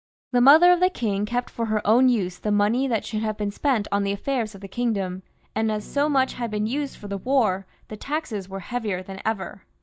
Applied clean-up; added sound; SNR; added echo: neural mask model DeepFilterNet 3.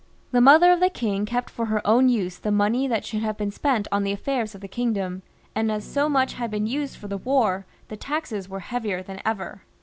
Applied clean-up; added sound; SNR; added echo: none; Electric guitar / Strum; 19 dB; none.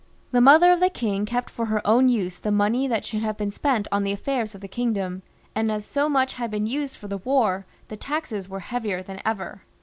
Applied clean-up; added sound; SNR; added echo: none; none; none; none.